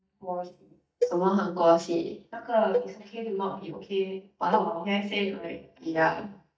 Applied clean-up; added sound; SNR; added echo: neural mask model DeepFilterNet 3.